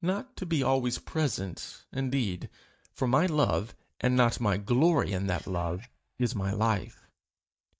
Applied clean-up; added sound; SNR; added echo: neural mask model DeepFilterNet 3.